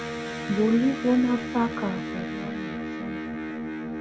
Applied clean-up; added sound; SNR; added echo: none; Electric guitar; 5 dB; none.